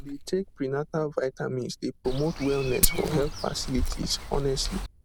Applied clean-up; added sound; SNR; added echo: none; Glass + Walk, footsteps / Insect; 3 dB; none.